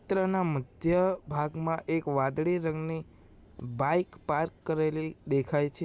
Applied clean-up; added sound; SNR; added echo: none; none; none; none.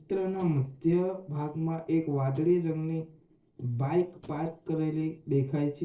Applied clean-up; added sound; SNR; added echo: neural separator model SepFormer DNS4.